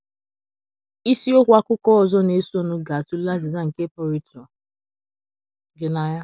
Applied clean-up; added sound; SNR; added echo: none; none; none; none.